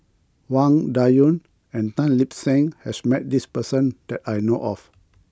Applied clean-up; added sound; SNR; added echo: none; none; none; none.